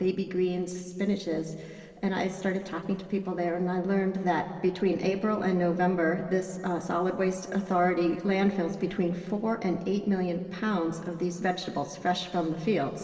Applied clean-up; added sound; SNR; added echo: neural separator model SepFormer DNS4.